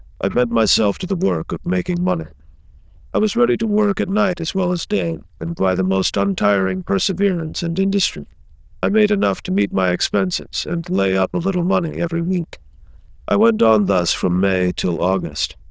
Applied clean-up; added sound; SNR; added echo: neural diffusion model UNIVERSE++.